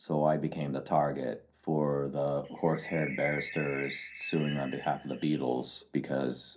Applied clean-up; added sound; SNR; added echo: none; Bird; 11 dB; reverberation time 0.3 s.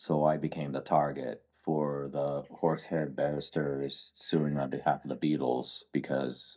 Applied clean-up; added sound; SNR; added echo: neural mask model DeepFilterNet 3.